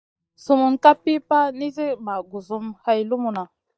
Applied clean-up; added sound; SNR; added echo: neural mask model DeepFilterNet 3.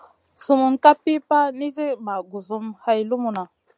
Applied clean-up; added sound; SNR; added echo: none; none; none; none.